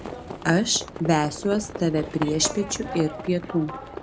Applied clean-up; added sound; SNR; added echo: none; Livestock, farm animals, working animals; 10 dB; none.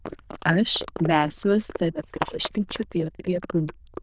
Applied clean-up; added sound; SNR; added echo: neural diffusion model UNIVERSE++.